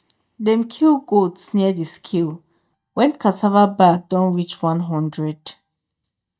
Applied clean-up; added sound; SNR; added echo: neural mask model DeepFilterNet 3.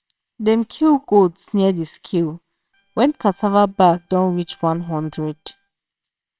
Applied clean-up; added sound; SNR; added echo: neural separator model SepFormer WHAMR!.